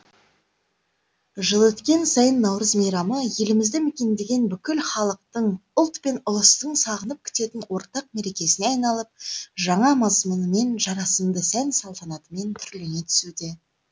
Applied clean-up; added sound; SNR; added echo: none; none; none; none.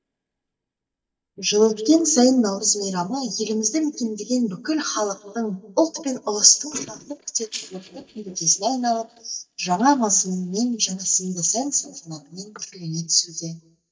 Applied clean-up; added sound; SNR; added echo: neural mask model DeepFilterNet 3.